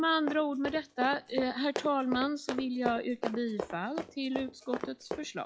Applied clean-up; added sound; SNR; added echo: classical method log-MMSE.